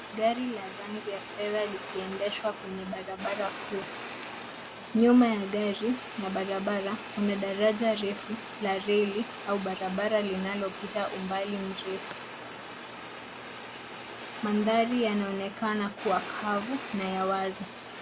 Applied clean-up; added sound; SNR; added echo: none; Fire; 11 dB; none.